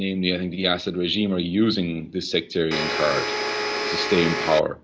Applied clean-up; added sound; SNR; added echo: none; Domestic sounds, home sounds; 2 dB; none.